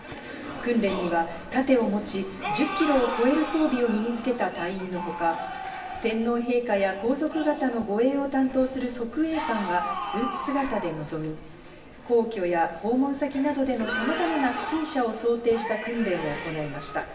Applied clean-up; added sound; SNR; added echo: none; Breathing; 20 dB; reverberation time 0.9 s.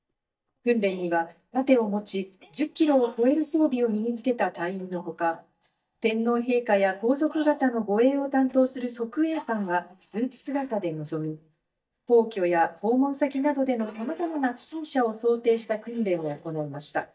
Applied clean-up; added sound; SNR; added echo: neural mask model DeepFilterNet 3.